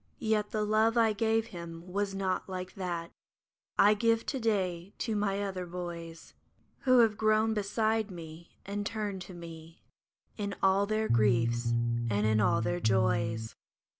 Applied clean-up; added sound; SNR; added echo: none; Bass guitar; -2 dB; none.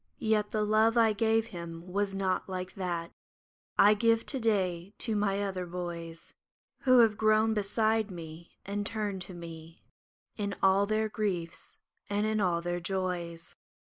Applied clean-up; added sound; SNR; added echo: neural mask model Resemble Enhance denoiser.